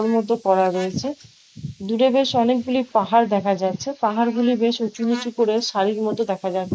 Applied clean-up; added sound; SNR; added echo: neural mask model Resemble Enhance denoiser.